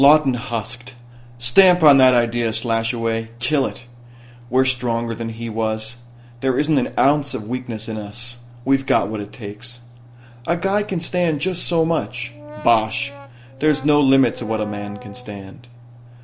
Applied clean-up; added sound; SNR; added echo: none; Brass instrument; 19 dB; none.